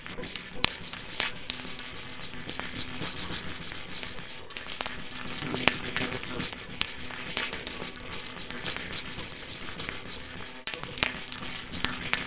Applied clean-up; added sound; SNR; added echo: neural separator model SepFormer WHAMR!.